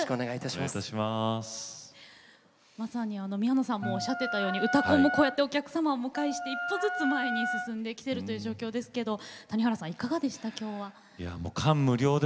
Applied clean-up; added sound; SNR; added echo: none; Wind instrument, woodwind instrument; 4 dB; none.